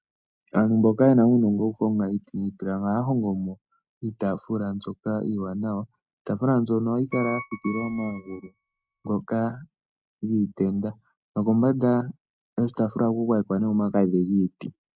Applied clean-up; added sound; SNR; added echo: neural mask model RNNoise.